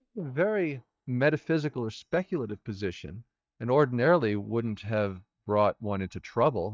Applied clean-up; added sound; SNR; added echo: neural mask model DeepFilterNet 3.